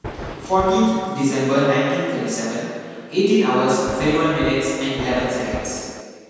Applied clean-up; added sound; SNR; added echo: none; Thunder; 12 dB; reverberation time 2.1 s.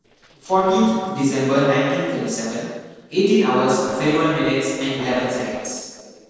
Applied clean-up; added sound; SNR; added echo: neural separator model SepFormer DNS4.